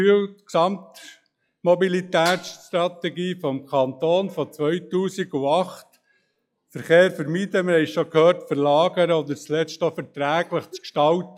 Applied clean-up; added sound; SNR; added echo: classical method log-MMSE.